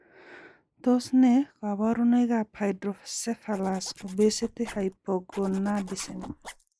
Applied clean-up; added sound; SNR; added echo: neural mask model Resemble Enhance denoiser.